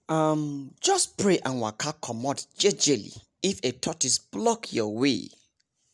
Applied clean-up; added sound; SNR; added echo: none; none; none; none.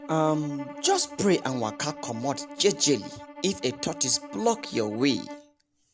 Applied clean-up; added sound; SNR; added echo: none; Bowed string instrument; 14 dB; none.